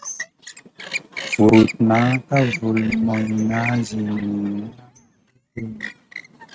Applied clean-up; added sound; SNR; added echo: neural mask model RNNoise.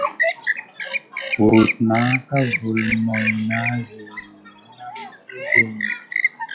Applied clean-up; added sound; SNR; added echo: classical method log-MMSE.